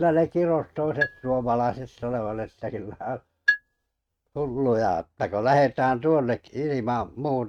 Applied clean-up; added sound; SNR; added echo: neural mask model RNNoise.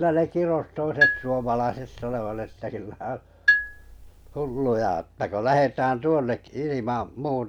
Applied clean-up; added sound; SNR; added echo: none; Marimba, xylophone; 1 dB; none.